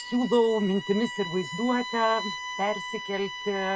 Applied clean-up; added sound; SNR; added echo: none; Bowed string instrument; 9 dB; none.